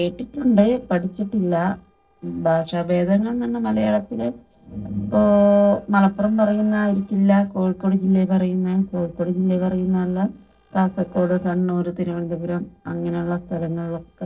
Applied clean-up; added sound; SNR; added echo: neural separator model SepFormer DNS4.